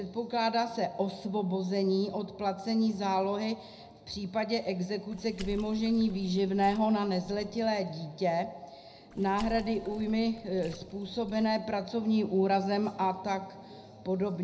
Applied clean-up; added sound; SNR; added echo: none; Water / Splash, splatter; 18 dB; reverberation time 0.5 s.